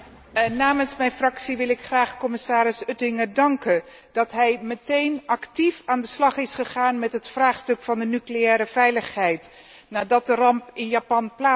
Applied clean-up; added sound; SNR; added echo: none; none; none; none.